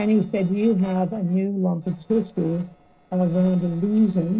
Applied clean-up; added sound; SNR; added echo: neural separator model SepFormer DNS4.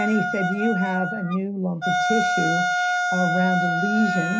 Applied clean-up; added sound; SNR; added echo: none; Wind instrument, woodwind instrument; -1 dB; reverberation time 0.4 s.